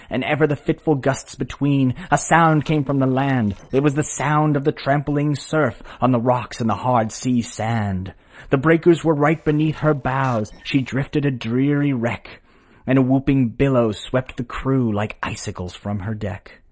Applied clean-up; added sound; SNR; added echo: neural separator model SepFormer DNS4.